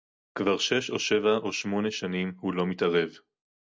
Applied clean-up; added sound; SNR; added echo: none; none; none; none.